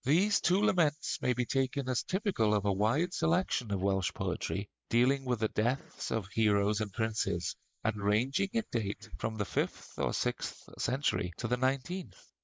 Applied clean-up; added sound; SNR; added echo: neural mask model Resemble Enhance denoiser.